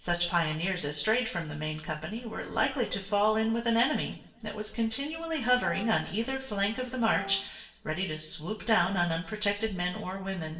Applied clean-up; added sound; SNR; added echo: none; Wind instrument, woodwind instrument; 14 dB; reverberation time 0.7 s.